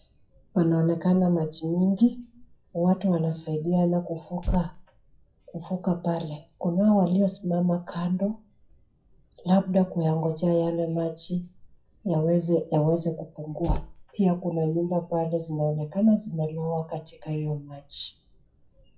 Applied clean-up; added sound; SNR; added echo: classical method WPE with log-MMSE.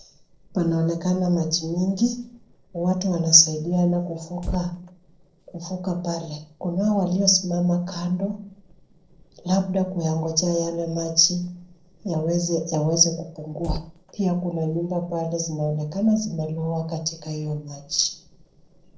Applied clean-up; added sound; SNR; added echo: neural separator model SepFormer DNS4.